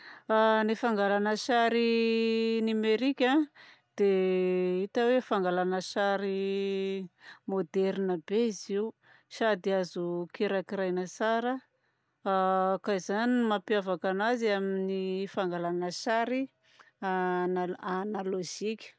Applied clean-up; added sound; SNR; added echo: none; none; none; none.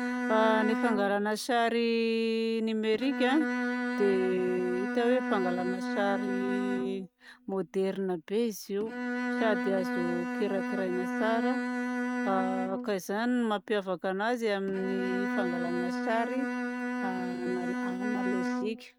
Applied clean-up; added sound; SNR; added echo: neural mask model RNNoise.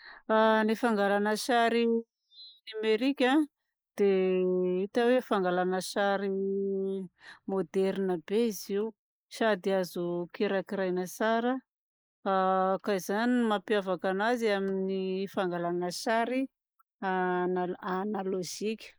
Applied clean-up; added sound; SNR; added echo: neural mask model Resemble Enhance denoiser.